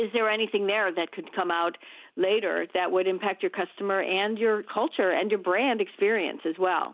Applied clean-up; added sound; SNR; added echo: none; none; none; none.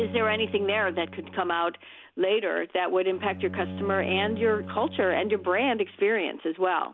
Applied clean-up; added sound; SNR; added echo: none; Bowed string instrument; 13 dB; none.